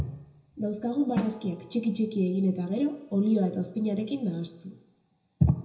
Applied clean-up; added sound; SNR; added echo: none; Drum; 12 dB; reverberation time 0.8 s.